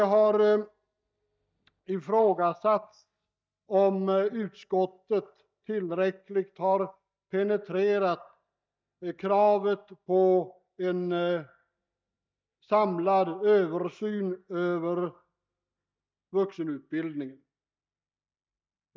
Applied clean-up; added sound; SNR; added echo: neural mask model DeepFilterNet 3.